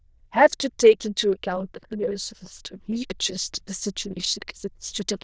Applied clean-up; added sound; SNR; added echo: neural diffusion model UNIVERSE++.